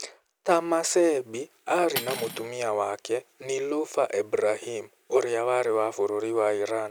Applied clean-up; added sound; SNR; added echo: none; Cutlery, silverware; 13 dB; none.